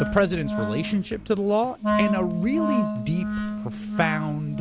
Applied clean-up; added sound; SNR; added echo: none; Wind instrument, woodwind instrument; 2 dB; none.